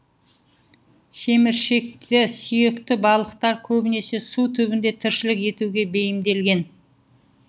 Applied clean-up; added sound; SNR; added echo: none; none; none; none.